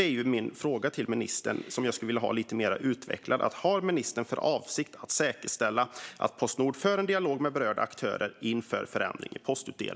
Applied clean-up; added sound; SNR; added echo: none; none; none; none.